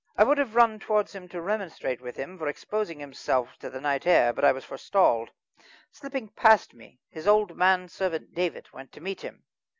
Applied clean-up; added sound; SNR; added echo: none; none; none; none.